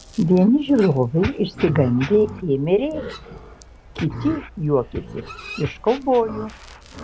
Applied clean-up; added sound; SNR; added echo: none; Livestock, farm animals, working animals; 15 dB; none.